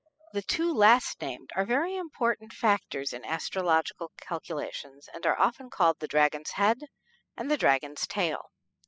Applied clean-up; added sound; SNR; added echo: classical method spectral subtraction.